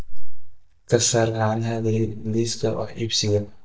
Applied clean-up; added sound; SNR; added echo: neural mask model DeepFilterNet 3.